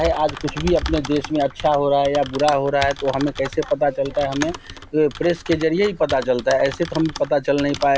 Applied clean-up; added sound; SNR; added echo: none; Typing; 12 dB; none.